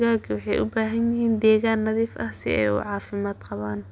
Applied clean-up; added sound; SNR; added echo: none; none; none; none.